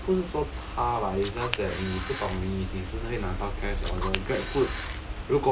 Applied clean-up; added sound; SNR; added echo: none; Camera; 8 dB; none.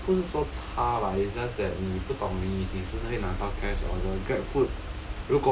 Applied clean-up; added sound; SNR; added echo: none; none; none; none.